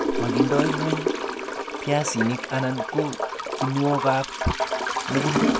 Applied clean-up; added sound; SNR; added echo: none; Toilet flush / Gurgling; -1 dB; none.